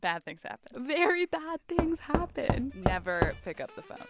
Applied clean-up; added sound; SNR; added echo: none; Knock / Wood; 0 dB; none.